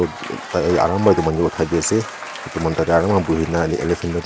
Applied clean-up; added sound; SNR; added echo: none; Applause / Crowd / Cheering; 12 dB; none.